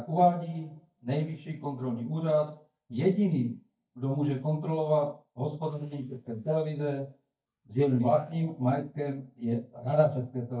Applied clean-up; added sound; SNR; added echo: neural mask model DeepFilterNet 3.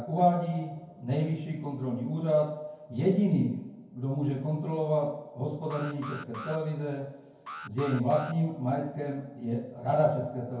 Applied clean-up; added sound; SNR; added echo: none; Alarm; 15 dB; reverberation time 0.9 s.